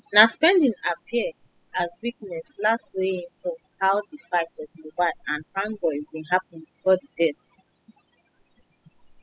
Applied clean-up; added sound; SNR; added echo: classical method spectral subtraction.